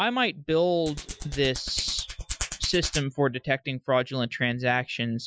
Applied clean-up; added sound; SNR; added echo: classical method Wiener filter.